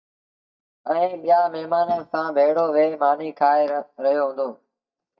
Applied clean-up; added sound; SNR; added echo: neural mask model DeepFilterNet 3.